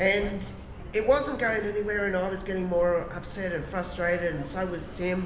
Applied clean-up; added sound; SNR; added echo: none; Car; 12 dB; reverberation time 1.0 s.